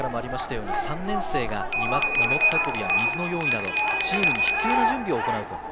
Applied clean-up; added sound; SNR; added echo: none; Bell; 0 dB; none.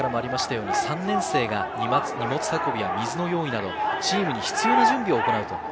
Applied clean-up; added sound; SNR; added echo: none; none; none; none.